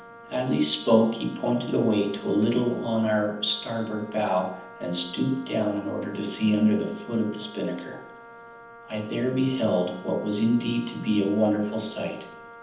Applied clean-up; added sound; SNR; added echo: none; Wind instrument, woodwind instrument; 19 dB; reverberation time 0.8 s.